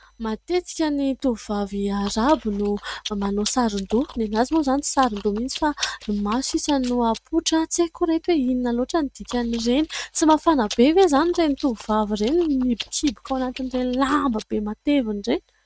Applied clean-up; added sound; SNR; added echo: neural mask model RNNoise.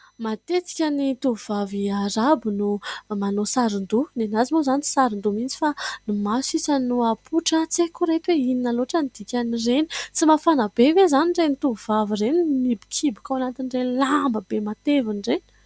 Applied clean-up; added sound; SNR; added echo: none; none; none; none.